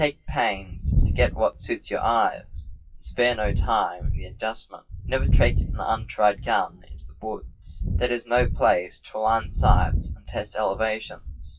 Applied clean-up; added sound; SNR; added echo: classical method WPE with log-MMSE.